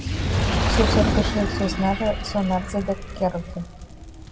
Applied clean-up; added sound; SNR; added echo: none; Fire; -1 dB; reverberation time 0.7 s.